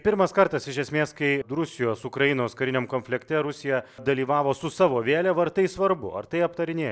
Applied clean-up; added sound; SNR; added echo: none; none; none; none.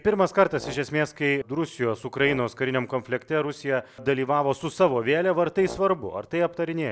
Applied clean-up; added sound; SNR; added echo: none; Brass instrument; 19 dB; none.